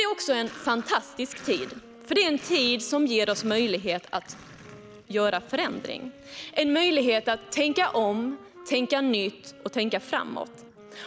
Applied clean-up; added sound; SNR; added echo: none; Sink (filling or washing) + Wind instrument, woodwind instrument; 19 dB; none.